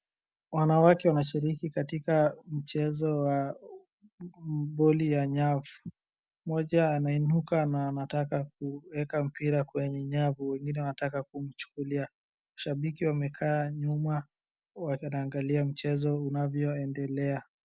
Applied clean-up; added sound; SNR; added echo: none; none; none; none.